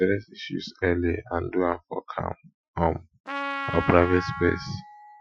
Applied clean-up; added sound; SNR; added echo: classical method Wiener filter.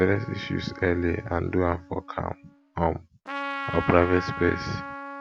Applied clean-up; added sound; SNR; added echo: none; Trumpet; 11 dB; none.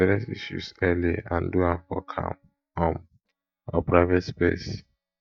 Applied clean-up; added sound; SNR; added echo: neural mask model DeepFilterNet 3.